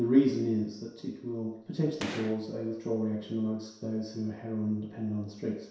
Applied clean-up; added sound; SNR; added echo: none; Gunshot, gunfire; 12 dB; reverberation time 0.7 s.